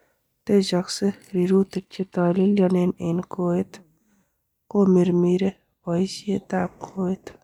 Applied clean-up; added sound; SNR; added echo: neural mask model DeepFilterNet 3.